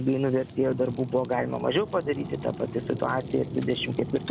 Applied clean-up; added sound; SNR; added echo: none; Fire; 11 dB; none.